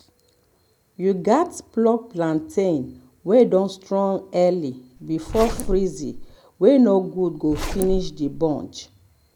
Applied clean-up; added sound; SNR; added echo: none; Zipper (clothing); 7 dB; none.